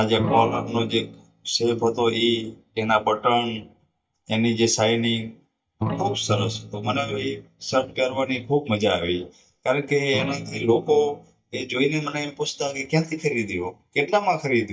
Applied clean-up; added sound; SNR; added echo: neural mask model DeepFilterNet 3.